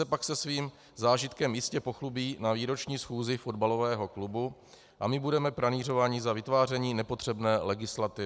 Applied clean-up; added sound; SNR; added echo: none; none; none; none.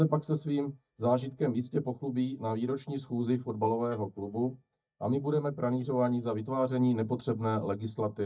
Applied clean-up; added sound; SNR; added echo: neural mask model DeepFilterNet 3.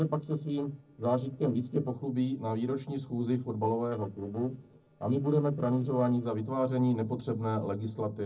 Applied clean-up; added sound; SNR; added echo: neural separator model SepFormer DNS4.